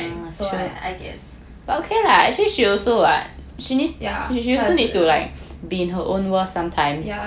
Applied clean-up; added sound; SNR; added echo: none; none; none; none.